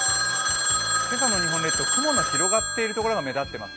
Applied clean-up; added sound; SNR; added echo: none; Telephone; -5 dB; none.